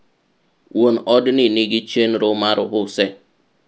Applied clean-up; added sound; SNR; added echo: none; none; none; none.